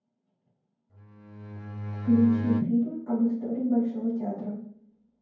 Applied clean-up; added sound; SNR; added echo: none; Bowed string instrument; 5 dB; reverberation time 0.9 s.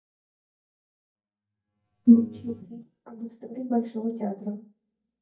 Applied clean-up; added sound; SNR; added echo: neural mask model DeepFilterNet 3.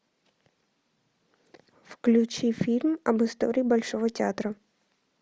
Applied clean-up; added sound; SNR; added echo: none; none; none; none.